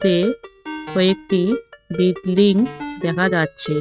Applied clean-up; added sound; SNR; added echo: neural mask model RNNoise.